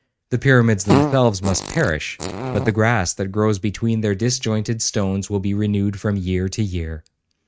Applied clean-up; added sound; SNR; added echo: neural mask model RNNoise.